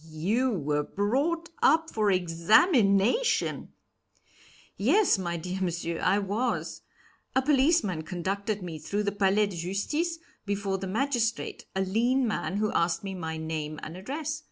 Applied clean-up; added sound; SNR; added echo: none; none; none; none.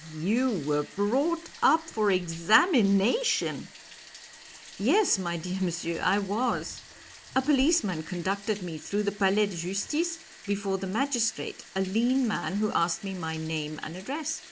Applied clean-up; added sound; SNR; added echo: none; Bathtub (filling or washing); 20 dB; none.